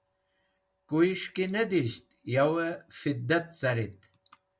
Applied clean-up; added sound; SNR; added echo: none; none; none; none.